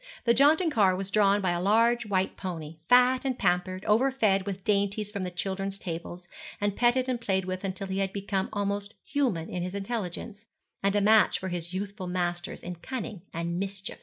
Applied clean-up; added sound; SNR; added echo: none; none; none; none.